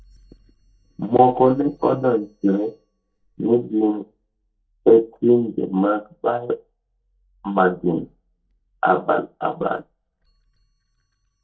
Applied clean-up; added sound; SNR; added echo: neural mask model DeepFilterNet 3.